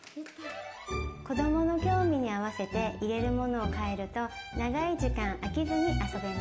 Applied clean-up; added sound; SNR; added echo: none; none; none; none.